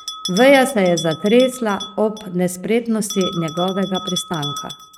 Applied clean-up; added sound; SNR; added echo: neural mask model RNNoise.